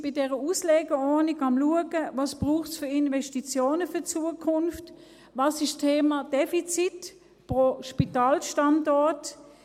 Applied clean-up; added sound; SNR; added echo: none; none; none; none.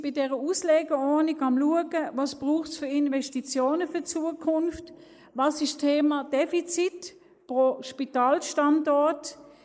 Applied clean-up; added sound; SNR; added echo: neural mask model Resemble Enhance denoiser.